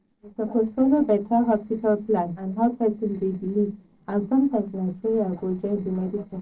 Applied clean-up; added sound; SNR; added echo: neural separator model SepFormer DNS4.